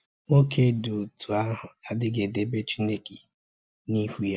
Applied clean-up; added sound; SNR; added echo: none; none; none; none.